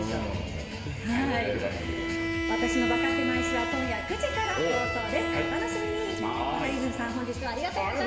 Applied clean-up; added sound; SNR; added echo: none; Bowed string instrument; 2 dB; reverberation time 2.1 s.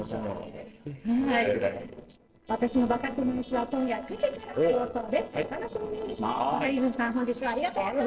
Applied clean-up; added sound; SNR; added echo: neural separator model SepFormer DNS4.